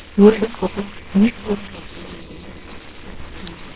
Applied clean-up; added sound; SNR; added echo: neural separator model SepFormer WHAMR!.